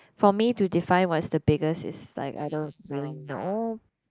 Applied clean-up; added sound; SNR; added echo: neural mask model Resemble Enhance denoiser.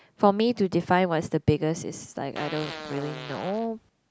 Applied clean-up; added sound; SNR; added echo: none; Fart; 13 dB; none.